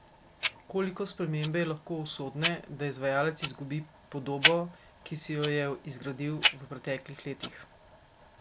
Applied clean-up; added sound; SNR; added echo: none; Tick-tock; 1 dB; none.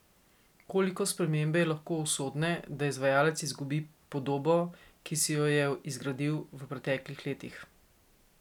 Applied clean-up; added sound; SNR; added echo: none; none; none; none.